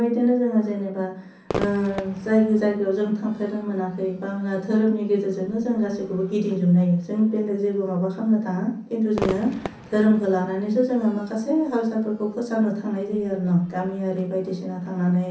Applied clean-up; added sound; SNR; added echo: none; Crowd / Fireworks; 16 dB; reverberation time 0.6 s.